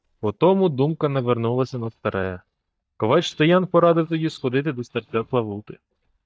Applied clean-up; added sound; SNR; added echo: neural mask model DeepFilterNet 3.